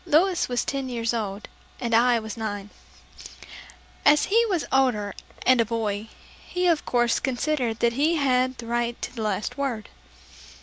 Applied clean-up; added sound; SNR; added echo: none; none; none; none.